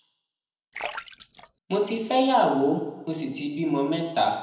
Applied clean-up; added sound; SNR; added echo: none; Splash, splatter; 15 dB; reverberation time 0.8 s.